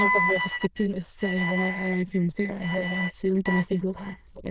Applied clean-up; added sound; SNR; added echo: neural diffusion model UNIVERSE++.